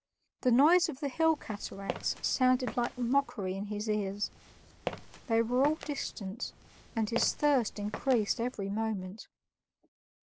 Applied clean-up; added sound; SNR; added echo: none; Walk, footsteps; 13 dB; none.